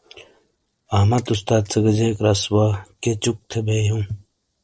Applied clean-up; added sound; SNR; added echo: neural separator model SepFormer DNS4.